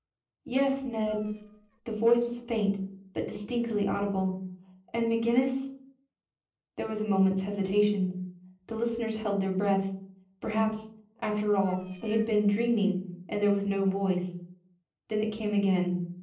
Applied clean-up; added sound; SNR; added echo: neural separator model SepFormer DNS4.